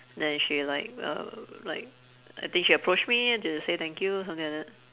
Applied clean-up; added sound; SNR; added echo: none; none; none; none.